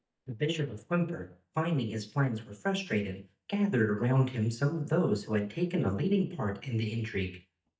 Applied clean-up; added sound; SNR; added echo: neural mask model DeepFilterNet 3.